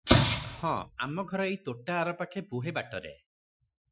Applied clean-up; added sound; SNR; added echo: classical method Wiener filter.